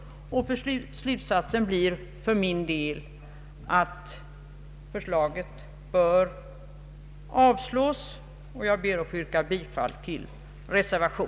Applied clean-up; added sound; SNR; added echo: none; none; none; none.